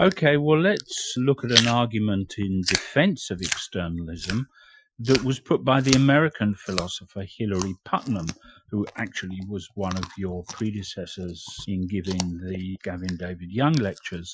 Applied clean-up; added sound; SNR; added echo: classical method Wiener filter.